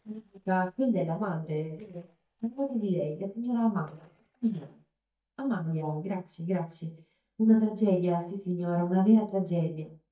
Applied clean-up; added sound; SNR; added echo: neural mask model DeepFilterNet 3.